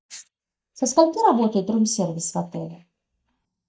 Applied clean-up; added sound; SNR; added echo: neural mask model DeepFilterNet 3.